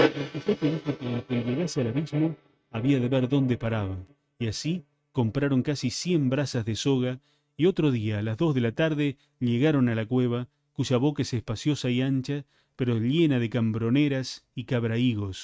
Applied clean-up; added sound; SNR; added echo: neural mask model RNNoise.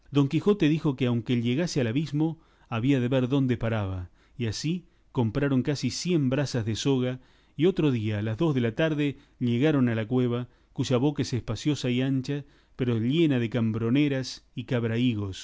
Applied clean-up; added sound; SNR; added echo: none; none; none; none.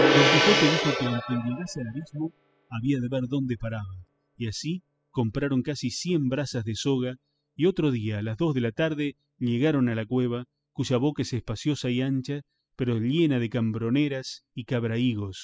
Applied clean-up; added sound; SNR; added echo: classical method spectral subtraction.